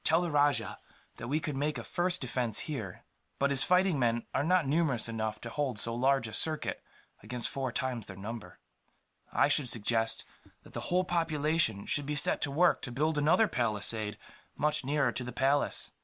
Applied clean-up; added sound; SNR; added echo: none; none; none; none.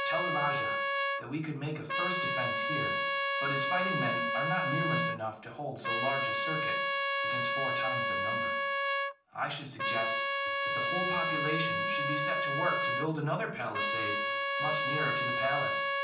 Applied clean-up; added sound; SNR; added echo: none; Trumpet; -5 dB; reverberation time 0.6 s.